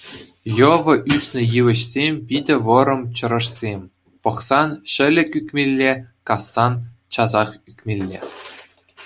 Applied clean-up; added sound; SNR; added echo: none; none; none; none.